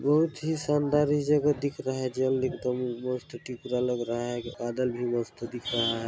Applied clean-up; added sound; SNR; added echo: none; none; none; none.